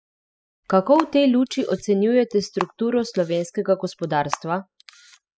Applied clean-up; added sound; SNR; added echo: classical method spectral subtraction.